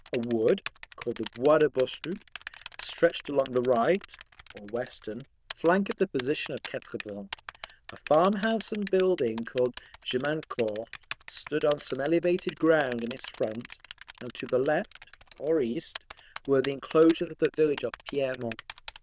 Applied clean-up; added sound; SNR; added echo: neural diffusion model UNIVERSE++.